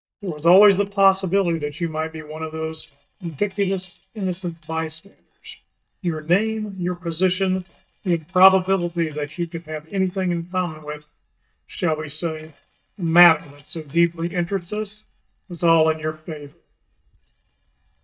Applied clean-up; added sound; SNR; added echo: neural mask model DeepFilterNet 3.